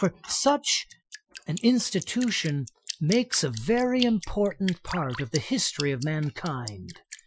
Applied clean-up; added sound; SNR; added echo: classical method Wiener filter.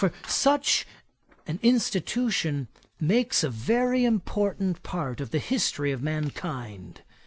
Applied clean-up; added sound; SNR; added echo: none; none; none; none.